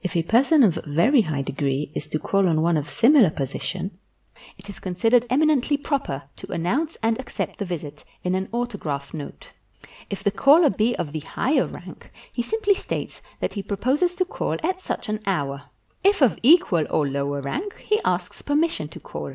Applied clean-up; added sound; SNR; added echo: none; none; none; none.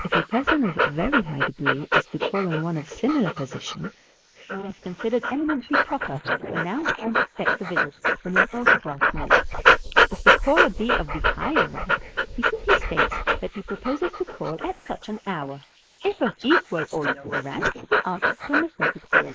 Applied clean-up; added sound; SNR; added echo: neural mask model Resemble Enhance denoiser.